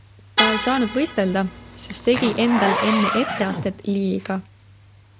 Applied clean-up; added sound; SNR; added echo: none; Zipper (clothing) + Vehicle horn, car horn, honking; 4 dB; none.